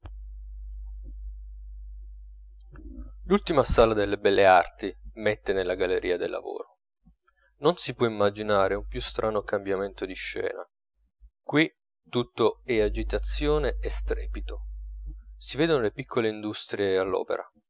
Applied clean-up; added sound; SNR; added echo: none; none; none; none.